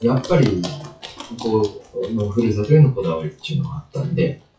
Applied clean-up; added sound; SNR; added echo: classical method WPE with log-MMSE.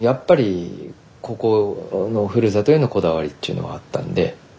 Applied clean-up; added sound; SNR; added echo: none; none; none; none.